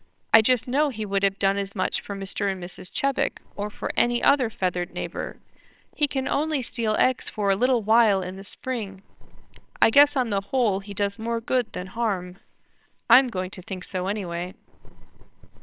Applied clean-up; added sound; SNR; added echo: neural separator model SepFormer WHAMR!.